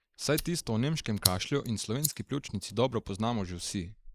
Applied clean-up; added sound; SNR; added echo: neural mask model Resemble Enhance denoiser.